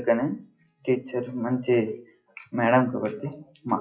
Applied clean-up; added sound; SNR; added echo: classical method WPE with log-MMSE.